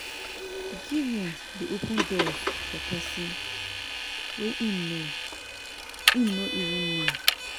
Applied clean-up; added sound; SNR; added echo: none; Vehicle; -2 dB; none.